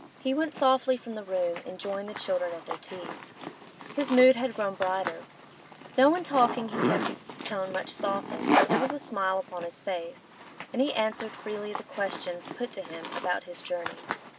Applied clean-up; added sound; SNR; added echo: none; Zipper (clothing); 5 dB; none.